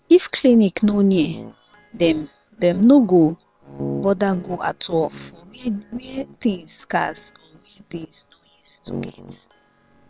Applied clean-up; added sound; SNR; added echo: neural separator model SepFormer WHAM!.